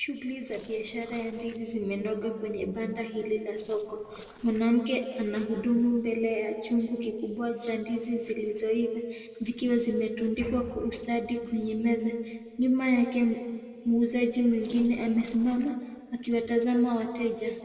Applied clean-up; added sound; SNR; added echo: neural separator model SepFormer DNS4.